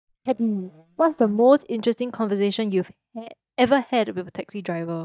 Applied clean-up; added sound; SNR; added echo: neural mask model DeepFilterNet 3.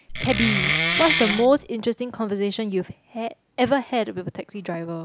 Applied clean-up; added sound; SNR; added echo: none; Wood; -1 dB; none.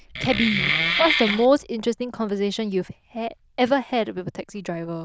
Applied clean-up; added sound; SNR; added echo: neural diffusion model UNIVERSE++.